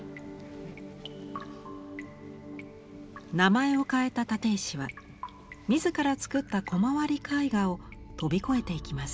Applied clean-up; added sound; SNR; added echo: none; none; none; none.